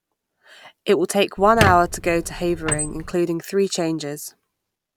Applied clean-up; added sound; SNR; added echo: none; Squeak; 4 dB; none.